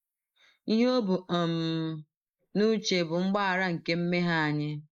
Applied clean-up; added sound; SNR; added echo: neural mask model Resemble Enhance denoiser.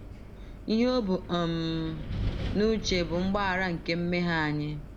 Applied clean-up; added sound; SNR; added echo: none; Wind; 8 dB; none.